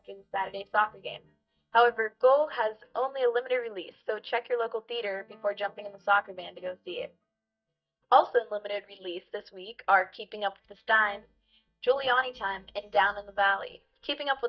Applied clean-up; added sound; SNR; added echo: neural mask model DeepFilterNet 3.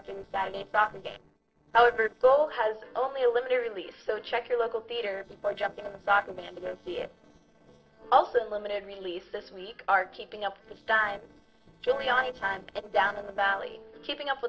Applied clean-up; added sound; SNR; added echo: neural separator model SepFormer DNS4.